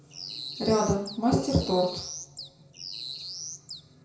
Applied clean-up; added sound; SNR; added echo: none; Bird; 10 dB; reverberation time 0.6 s.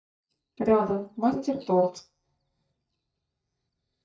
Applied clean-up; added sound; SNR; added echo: neural mask model DeepFilterNet 3.